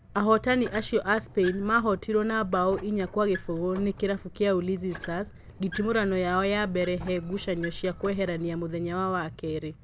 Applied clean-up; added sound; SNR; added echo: none; Squeak; 16 dB; none.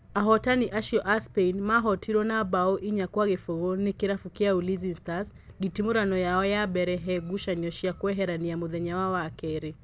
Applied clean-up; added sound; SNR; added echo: none; none; none; none.